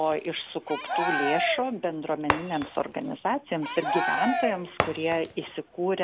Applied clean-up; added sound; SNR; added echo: none; Shatter + Cheering; 2 dB; none.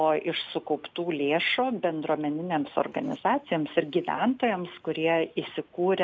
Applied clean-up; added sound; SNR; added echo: none; none; none; none.